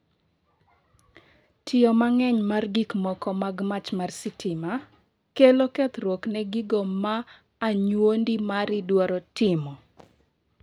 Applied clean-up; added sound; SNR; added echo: none; none; none; none.